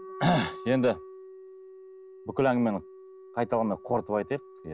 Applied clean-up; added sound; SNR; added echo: none; Wind instrument, woodwind instrument; 16 dB; none.